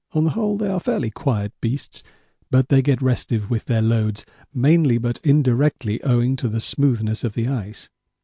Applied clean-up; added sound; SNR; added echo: none; none; none; none.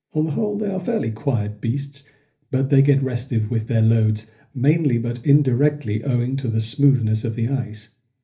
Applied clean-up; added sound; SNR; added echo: none; none; none; reverberation time 0.3 s.